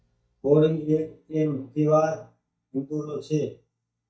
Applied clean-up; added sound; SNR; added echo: neural mask model DeepFilterNet 3.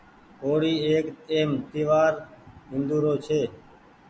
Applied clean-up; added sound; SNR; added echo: none; none; none; none.